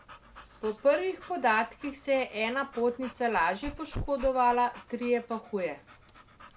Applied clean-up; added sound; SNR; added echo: none; Dog / Breathing; 16 dB; none.